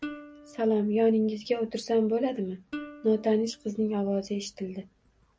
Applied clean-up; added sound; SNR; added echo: none; Plucked string instrument; 18 dB; none.